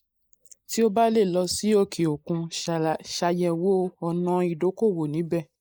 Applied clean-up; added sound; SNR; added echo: neural mask model Resemble Enhance denoiser.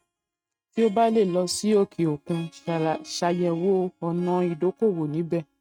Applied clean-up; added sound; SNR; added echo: neural mask model RNNoise.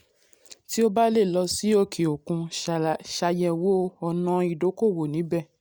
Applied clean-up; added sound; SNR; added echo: none; none; none; none.